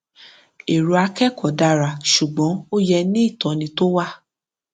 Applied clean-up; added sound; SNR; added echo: none; none; none; none.